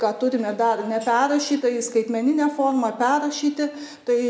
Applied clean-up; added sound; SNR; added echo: none; none; none; none.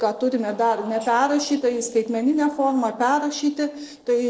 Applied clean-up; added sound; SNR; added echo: neural separator model SepFormer DNS4.